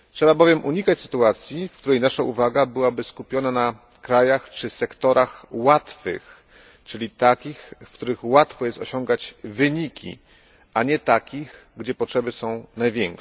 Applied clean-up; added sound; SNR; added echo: none; none; none; none.